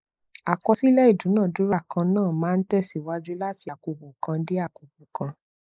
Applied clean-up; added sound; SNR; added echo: neural mask model Resemble Enhance denoiser.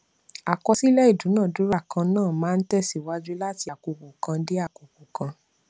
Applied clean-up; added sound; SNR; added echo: none; none; none; none.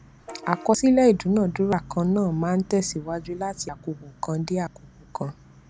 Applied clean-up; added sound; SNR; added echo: none; Bus / Vehicle horn, car horn, honking; 20 dB; none.